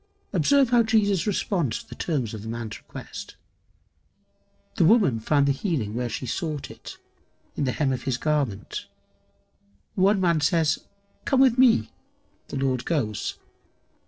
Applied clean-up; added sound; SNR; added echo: neural separator model SepFormer DNS4.